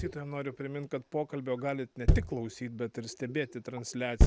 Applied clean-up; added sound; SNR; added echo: none; Thump, thud; -4 dB; none.